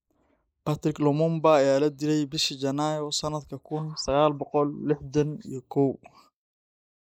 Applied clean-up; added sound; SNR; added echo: neural mask model Resemble Enhance denoiser.